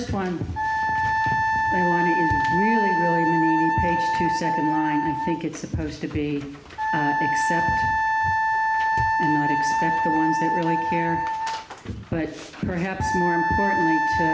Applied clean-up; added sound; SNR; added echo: none; Wind instrument, woodwind instrument; -3 dB; none.